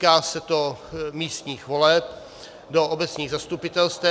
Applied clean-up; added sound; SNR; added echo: none; none; none; none.